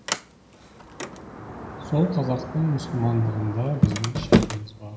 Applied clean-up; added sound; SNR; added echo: none; Sliding door; 2 dB; reverberation time 0.9 s.